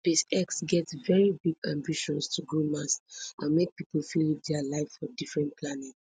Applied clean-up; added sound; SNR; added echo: none; none; none; none.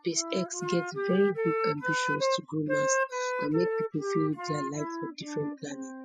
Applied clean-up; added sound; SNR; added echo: classical method spectral subtraction.